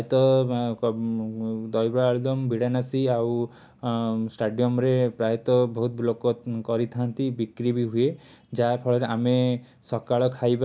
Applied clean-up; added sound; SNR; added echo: none; none; none; none.